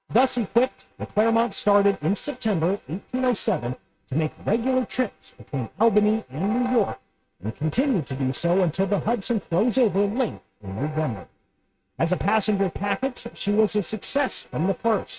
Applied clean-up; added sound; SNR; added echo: neural mask model RNNoise.